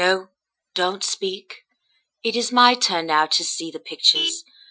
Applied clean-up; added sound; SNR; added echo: classical method Wiener filter.